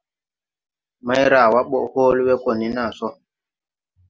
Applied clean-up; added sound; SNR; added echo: none; none; none; none.